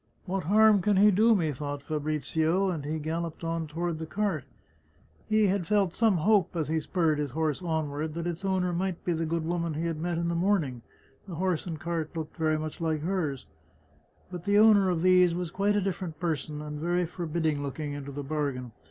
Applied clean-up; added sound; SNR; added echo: none; none; none; none.